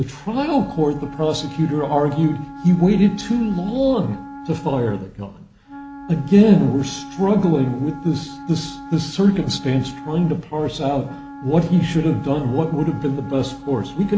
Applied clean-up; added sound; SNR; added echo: none; Wind instrument, woodwind instrument; 16 dB; none.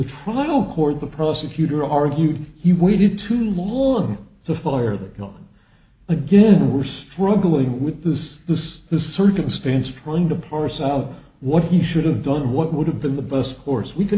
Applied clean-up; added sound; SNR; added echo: none; none; none; none.